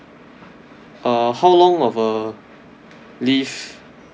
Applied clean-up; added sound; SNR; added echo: none; none; none; none.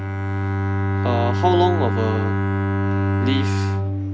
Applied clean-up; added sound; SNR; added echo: none; Bowed string instrument; -5 dB; none.